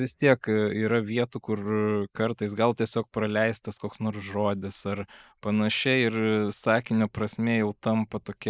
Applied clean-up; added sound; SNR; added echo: neural mask model Resemble Enhance denoiser.